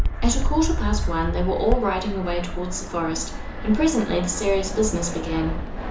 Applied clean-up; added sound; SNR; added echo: none; Fixed-wing aircraft, airplane; 1 dB; reverberation time 0.7 s.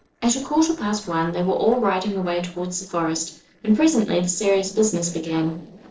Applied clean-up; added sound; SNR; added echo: neural separator model SepFormer DNS4.